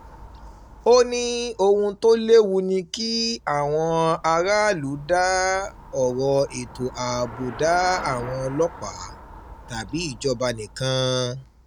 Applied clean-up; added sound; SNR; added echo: none; Traffic noise, roadway noise / Bicycle; 18 dB; none.